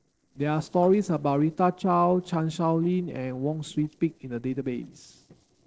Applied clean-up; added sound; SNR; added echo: neural separator model SepFormer DNS4.